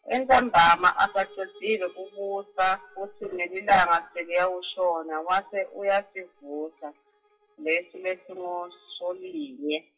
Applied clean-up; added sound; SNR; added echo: classical method WPE with log-MMSE.